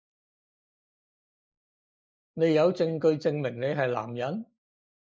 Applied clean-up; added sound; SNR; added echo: neural mask model Resemble Enhance denoiser.